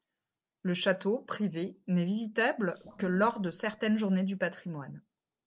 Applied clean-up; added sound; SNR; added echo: neural separator model SepFormer DNS4.